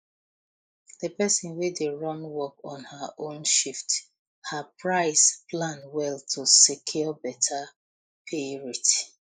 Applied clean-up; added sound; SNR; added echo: neural mask model Resemble Enhance denoiser.